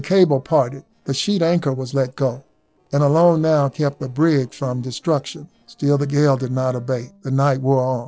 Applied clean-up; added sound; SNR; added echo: neural separator model SepFormer DNS4.